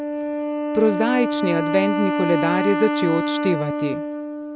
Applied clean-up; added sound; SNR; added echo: none; Wind instrument, woodwind instrument; 1 dB; none.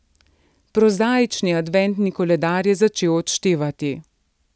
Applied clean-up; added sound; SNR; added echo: none; none; none; none.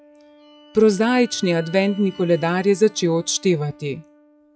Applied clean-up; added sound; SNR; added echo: classical method log-MMSE.